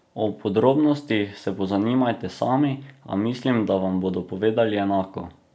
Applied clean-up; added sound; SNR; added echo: none; none; none; none.